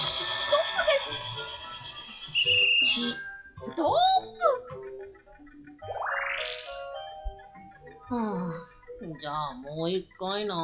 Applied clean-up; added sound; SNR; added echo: classical method WPE with log-MMSE.